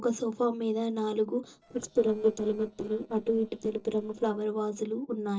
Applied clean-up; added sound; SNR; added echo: neural separator model SepFormer DNS4.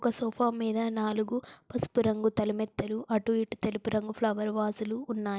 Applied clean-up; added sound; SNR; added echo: none; none; none; none.